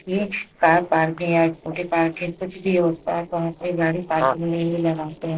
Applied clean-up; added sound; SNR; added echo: neural separator model SepFormer DNS4.